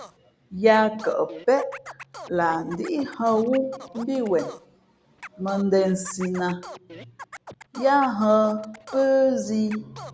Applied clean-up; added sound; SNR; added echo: none; Scratching (performance technique); 19 dB; none.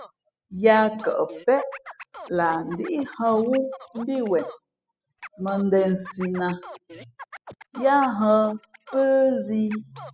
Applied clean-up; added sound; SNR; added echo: classical method spectral subtraction.